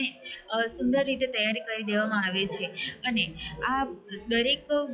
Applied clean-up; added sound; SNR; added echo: classical method log-MMSE.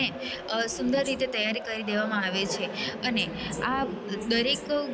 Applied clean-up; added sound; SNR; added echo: none; Wild animals; 19 dB; none.